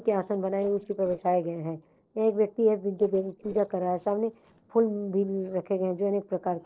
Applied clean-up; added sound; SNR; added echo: neural separator model SepFormer DNS4.